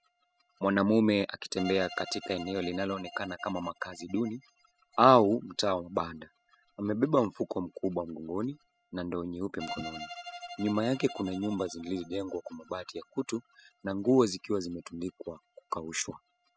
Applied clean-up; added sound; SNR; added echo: classical method spectral subtraction.